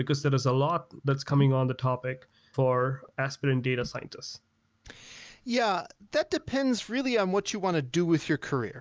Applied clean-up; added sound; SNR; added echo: none; none; none; none.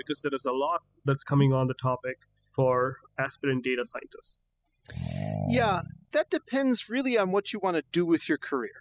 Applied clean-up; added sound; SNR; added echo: classical method spectral subtraction.